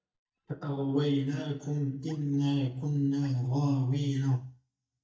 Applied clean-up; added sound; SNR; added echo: neural mask model DeepFilterNet 3.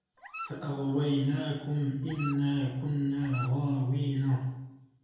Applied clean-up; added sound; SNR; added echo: none; Dog; 16 dB; reverberation time 0.6 s.